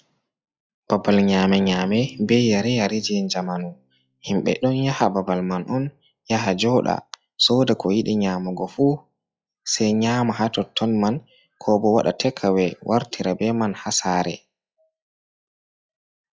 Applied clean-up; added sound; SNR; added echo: classical method log-MMSE.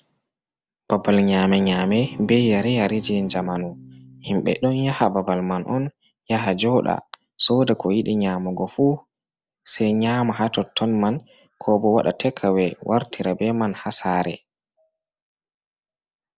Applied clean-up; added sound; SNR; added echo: neural separator model SepFormer DNS4.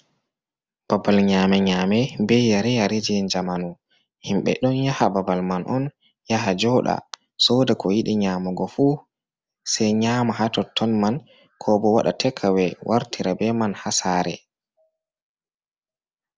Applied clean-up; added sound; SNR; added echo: none; none; none; none.